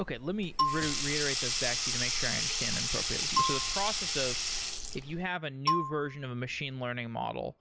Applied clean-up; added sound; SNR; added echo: none; Sink (filling or washing) + Marimba, xylophone; -3 dB; none.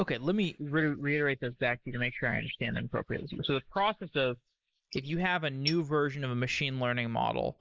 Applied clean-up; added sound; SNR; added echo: neural mask model Resemble Enhance denoiser.